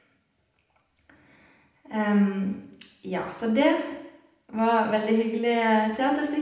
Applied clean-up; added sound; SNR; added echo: none; none; none; reverberation time 0.8 s.